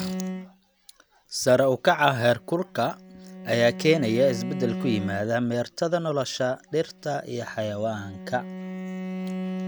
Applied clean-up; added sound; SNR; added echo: none; Bowed string instrument; 10 dB; none.